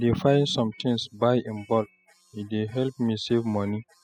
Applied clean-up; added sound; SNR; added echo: classical method spectral subtraction.